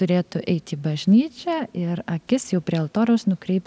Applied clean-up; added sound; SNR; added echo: none; none; none; none.